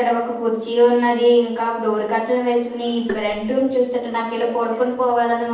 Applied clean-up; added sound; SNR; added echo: neural separator model SepFormer DNS4.